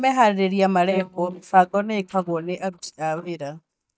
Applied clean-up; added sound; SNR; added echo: neural mask model DeepFilterNet 3.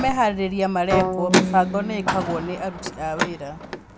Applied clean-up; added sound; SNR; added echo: none; Bowed string instrument + Car; 1 dB; none.